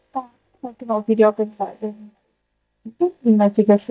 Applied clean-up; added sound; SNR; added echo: neural mask model DeepFilterNet 3.